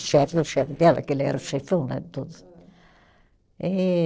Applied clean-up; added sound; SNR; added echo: neural separator model SepFormer DNS4.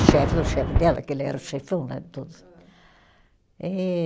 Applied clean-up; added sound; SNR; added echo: none; Fireworks; 0 dB; none.